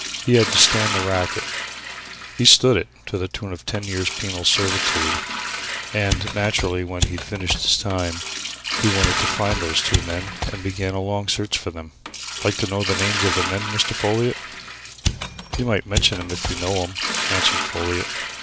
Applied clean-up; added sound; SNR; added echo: none; Mechanisms + Liquid; 3 dB; none.